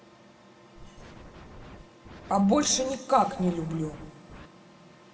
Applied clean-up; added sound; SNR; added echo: none; Scratching (performance technique); 17 dB; reverberation time 2.6 s.